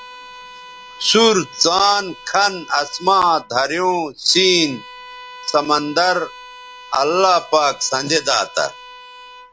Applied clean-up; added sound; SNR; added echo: none; Bowed string instrument; 20 dB; none.